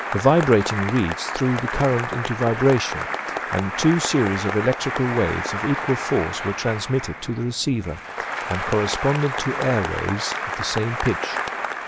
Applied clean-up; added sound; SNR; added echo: none; Applause; 5 dB; none.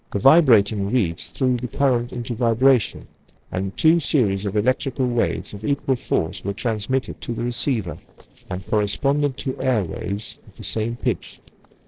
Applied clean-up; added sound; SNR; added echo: neural separator model SepFormer DNS4.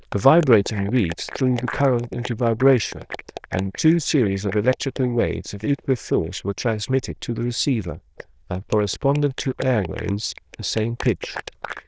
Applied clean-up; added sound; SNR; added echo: neural diffusion model UNIVERSE++.